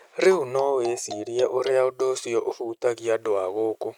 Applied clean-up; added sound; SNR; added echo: neural mask model RNNoise.